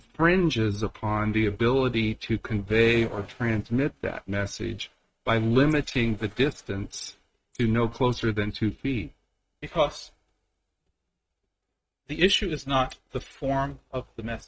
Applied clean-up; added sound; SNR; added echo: neural mask model RNNoise.